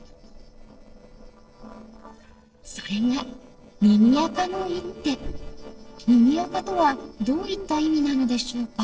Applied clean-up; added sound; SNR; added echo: neural separator model SepFormer DNS4.